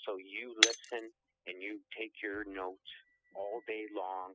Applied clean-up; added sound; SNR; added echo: classical method spectral subtraction.